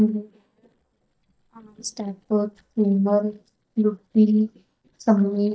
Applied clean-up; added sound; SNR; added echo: neural mask model DeepFilterNet 3.